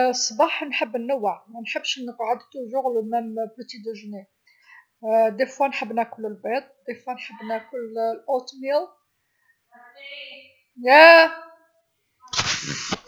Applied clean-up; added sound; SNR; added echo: none; none; none; none.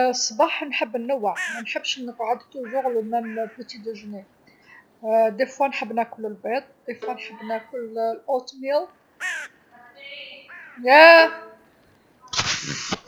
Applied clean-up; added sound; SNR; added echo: none; Bird + Bowed string instrument; 18 dB; none.